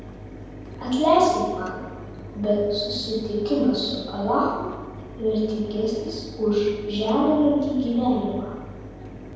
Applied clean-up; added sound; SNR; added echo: none; Mechanisms; 14 dB; reverberation time 1.2 s.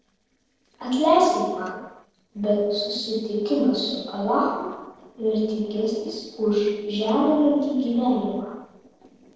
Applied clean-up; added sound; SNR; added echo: neural separator model SepFormer DNS4.